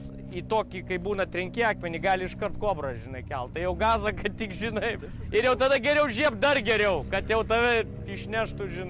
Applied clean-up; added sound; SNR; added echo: none; none; none; none.